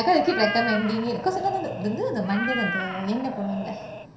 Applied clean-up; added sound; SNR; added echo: none; Meow; 7 dB; reverberation time 0.7 s.